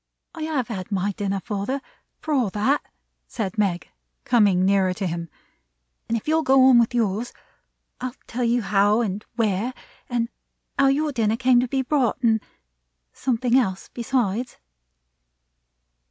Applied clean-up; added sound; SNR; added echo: none; none; none; none.